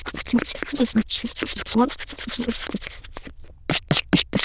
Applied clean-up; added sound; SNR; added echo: neural diffusion model UNIVERSE++.